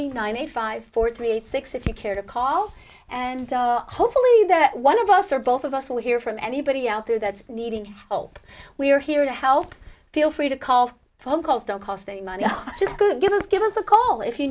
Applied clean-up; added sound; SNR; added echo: none; none; none; none.